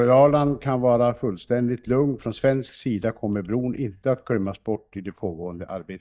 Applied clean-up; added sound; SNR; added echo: neural mask model DeepFilterNet 3.